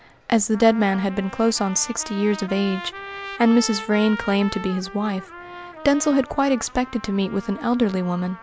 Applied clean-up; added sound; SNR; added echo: none; Trumpet; 15 dB; none.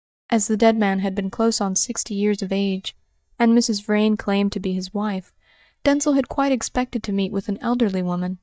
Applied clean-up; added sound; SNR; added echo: neural mask model DeepFilterNet 3.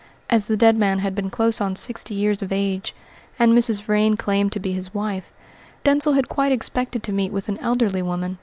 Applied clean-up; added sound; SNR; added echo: none; none; none; none.